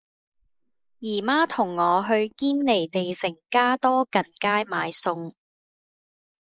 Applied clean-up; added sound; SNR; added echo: neural mask model Resemble Enhance denoiser.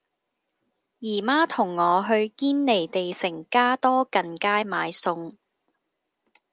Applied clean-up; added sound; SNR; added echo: none; none; none; none.